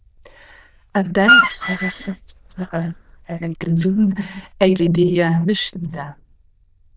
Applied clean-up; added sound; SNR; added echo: neural diffusion model UNIVERSE++.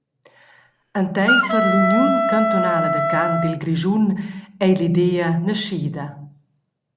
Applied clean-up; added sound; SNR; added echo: none; Wind instrument, woodwind instrument; -1 dB; none.